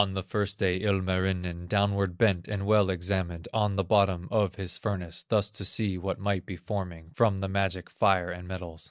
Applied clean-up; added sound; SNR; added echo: none; none; none; none.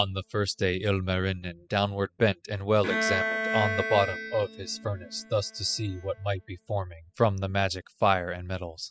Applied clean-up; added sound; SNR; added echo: classical method spectral subtraction.